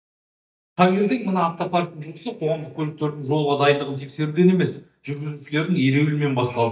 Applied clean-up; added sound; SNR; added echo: neural mask model DeepFilterNet 3.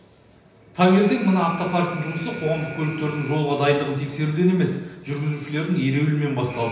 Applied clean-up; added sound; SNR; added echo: none; Alarm; 19 dB; reverberation time 0.9 s.